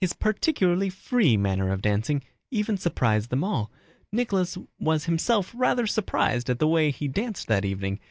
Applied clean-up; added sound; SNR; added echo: none; none; none; none.